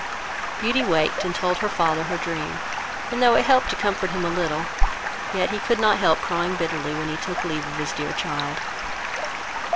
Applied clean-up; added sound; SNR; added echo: none; Stream; 4 dB; none.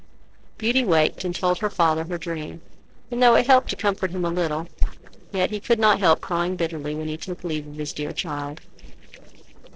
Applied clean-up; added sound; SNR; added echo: neural separator model SepFormer DNS4.